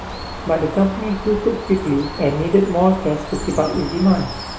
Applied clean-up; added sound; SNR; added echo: none; Bird; 11 dB; none.